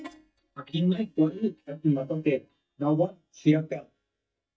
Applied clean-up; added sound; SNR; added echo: neural mask model DeepFilterNet 3.